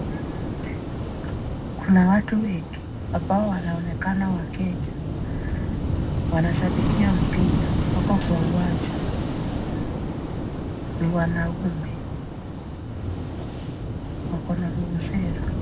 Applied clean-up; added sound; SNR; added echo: none; Waves, surf / Wind; -1 dB; reverberation time 0.3 s.